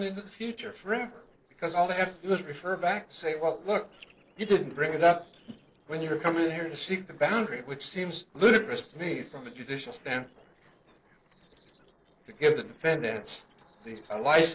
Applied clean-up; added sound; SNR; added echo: neural separator model SepFormer DNS4.